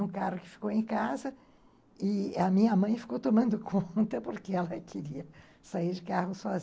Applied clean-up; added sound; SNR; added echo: none; none; none; none.